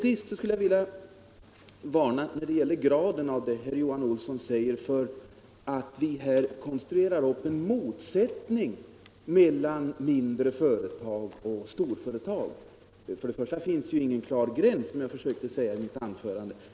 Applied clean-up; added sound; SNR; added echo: none; none; none; none.